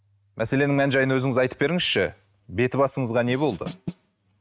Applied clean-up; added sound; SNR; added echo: neural mask model RNNoise.